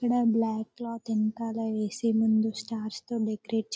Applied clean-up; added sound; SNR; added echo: none; none; none; none.